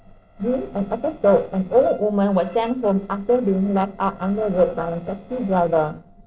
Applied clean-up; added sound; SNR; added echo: neural separator model SepFormer DNS4.